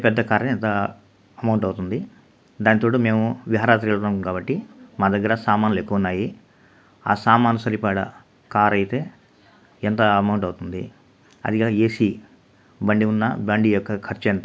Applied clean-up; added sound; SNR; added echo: none; none; none; none.